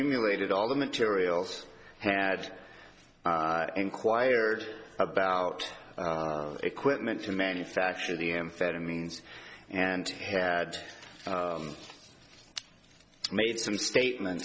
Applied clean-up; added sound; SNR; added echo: none; none; none; none.